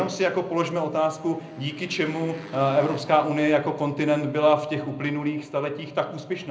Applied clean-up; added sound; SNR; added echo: none; Motorcycle; 19 dB; reverberation time 0.4 s.